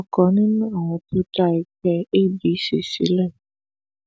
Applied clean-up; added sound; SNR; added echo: none; none; none; none.